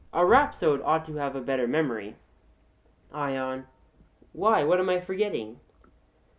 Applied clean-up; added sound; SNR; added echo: none; none; none; none.